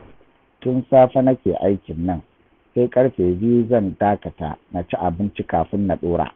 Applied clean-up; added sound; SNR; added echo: none; none; none; none.